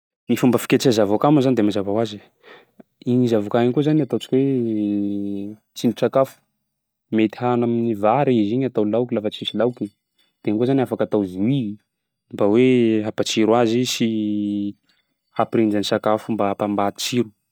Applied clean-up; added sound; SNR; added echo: neural mask model DeepFilterNet 3.